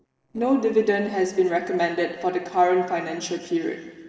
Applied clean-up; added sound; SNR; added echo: neural separator model SepFormer DNS4.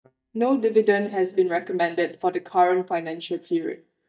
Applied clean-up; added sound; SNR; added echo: neural mask model DeepFilterNet 3.